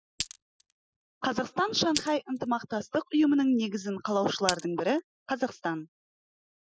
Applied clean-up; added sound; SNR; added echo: classical method Wiener filter.